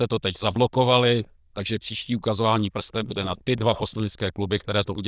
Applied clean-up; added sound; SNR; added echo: neural diffusion model UNIVERSE++.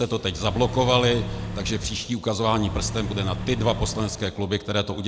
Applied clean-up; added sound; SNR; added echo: none; Accelerating, revving, vroom / Car; 7 dB; none.